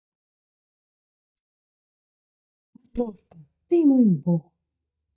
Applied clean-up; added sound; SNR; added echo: neural mask model DeepFilterNet 3.